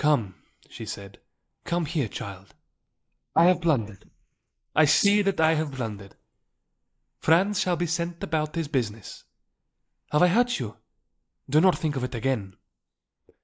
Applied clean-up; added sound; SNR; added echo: neural mask model Resemble Enhance denoiser.